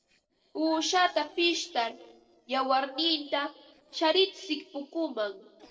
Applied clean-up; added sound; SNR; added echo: neural separator model SepFormer DNS4.